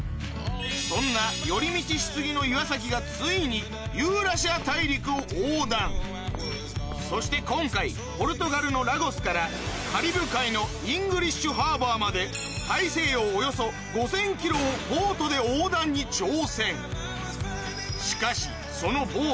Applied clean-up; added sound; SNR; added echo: none; Walk, footsteps; 10 dB; none.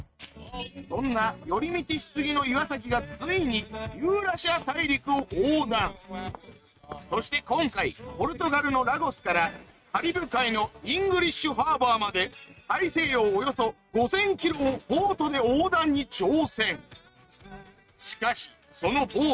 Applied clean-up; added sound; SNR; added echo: neural mask model RNNoise.